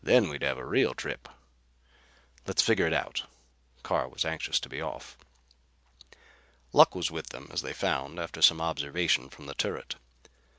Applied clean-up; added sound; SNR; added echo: none; none; none; none.